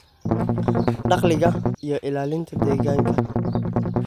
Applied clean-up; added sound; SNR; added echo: none; Strum; -4 dB; none.